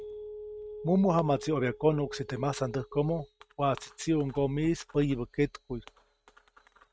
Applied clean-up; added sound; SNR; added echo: neural mask model RNNoise.